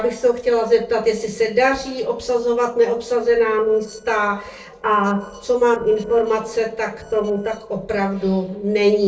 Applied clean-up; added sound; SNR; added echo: neural separator model SepFormer DNS4.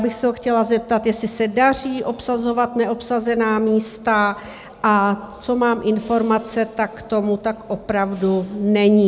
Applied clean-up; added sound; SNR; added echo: none; none; none; none.